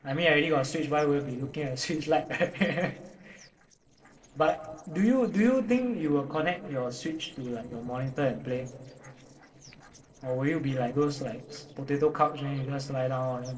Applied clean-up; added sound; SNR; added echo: neural separator model SepFormer DNS4.